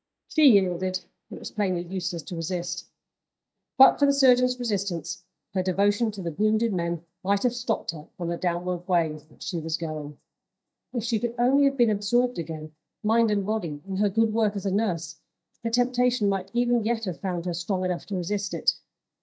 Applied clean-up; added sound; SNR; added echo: neural mask model DeepFilterNet 3.